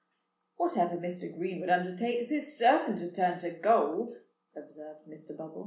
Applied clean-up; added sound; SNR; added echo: none; none; none; none.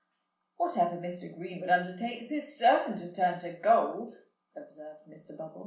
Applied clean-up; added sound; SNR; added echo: none; none; none; reverberation time 0.3 s.